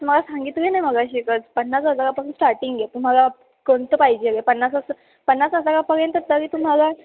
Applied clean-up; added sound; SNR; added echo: none; none; none; none.